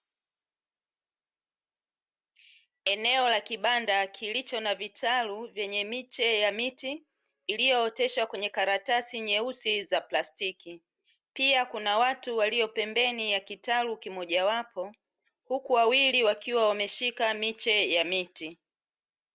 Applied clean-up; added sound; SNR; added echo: none; none; none; none.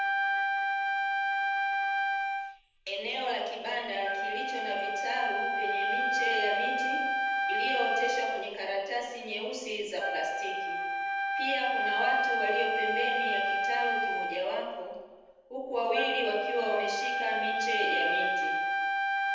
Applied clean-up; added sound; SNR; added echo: none; Wind instrument, woodwind instrument; -4 dB; reverberation time 1.0 s.